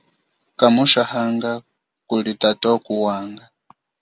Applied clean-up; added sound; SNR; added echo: none; none; none; none.